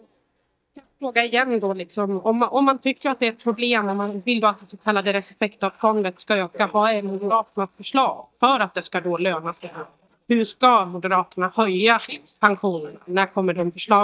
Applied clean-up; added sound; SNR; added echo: neural mask model DeepFilterNet 3.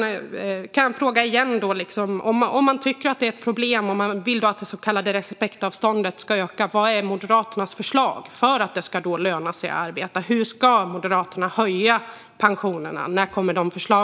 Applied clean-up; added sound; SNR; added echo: none; none; none; none.